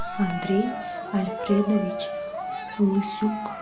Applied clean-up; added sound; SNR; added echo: none; Brass instrument + Cheering; 7 dB; none.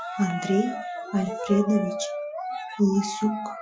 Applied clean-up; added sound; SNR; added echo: classical method Wiener filter.